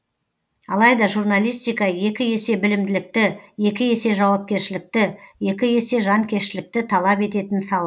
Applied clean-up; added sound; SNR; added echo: none; none; none; none.